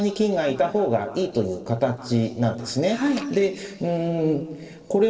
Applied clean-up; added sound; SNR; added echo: neural separator model SepFormer DNS4.